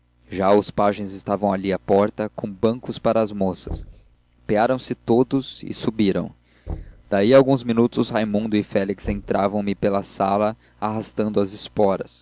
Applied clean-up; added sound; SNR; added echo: none; Knock; 18 dB; none.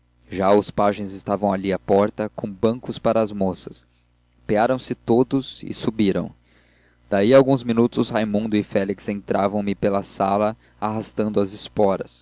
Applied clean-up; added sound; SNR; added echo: none; none; none; none.